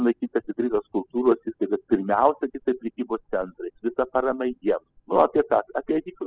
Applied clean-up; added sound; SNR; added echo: classical method spectral subtraction.